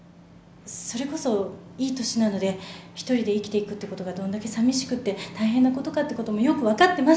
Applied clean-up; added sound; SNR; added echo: none; none; none; none.